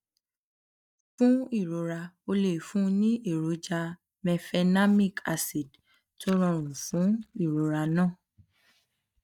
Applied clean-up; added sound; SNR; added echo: neural mask model DeepFilterNet 3.